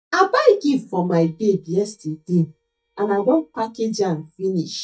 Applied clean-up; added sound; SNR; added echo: neural mask model DeepFilterNet 3.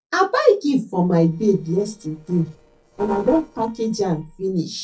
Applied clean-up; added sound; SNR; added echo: neural separator model SepFormer DNS4.